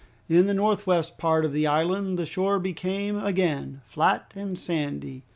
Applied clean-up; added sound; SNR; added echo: none; none; none; none.